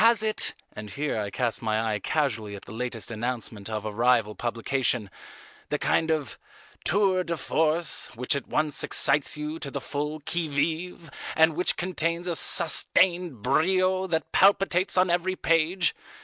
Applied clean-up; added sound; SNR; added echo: none; none; none; none.